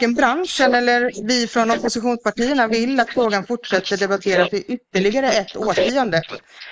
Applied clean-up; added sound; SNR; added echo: neural mask model Resemble Enhance denoiser.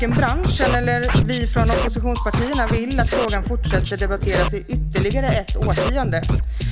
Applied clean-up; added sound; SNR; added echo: none; Drum kit + Scratching (performance technique); -4 dB; none.